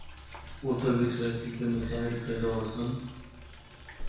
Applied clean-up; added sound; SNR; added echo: none; Sink (filling or washing); 9 dB; reverberation time 1.1 s.